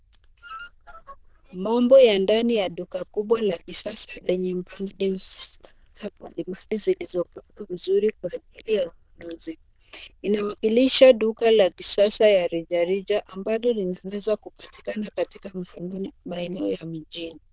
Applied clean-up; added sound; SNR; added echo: neural diffusion model UNIVERSE++.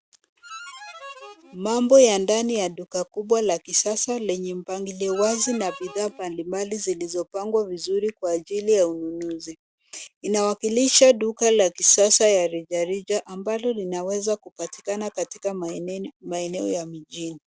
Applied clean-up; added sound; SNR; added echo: none; Harmonica; 17 dB; none.